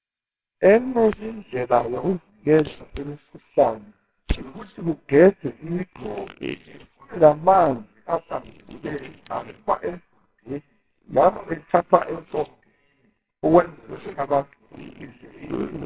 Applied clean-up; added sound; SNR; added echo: neural separator model SepFormer WHAMR!.